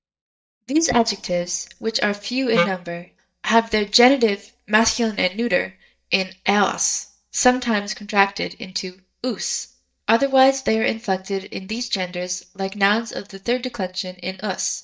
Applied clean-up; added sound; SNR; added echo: neural mask model DeepFilterNet 3.